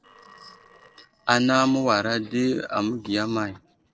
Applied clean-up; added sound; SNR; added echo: neural separator model SepFormer DNS4.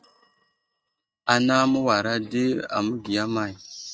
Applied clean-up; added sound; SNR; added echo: neural mask model RNNoise.